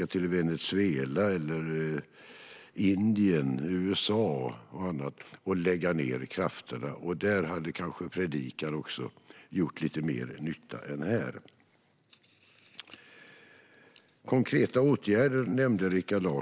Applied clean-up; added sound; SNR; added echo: none; none; none; none.